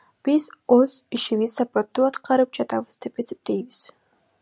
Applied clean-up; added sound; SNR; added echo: none; none; none; none.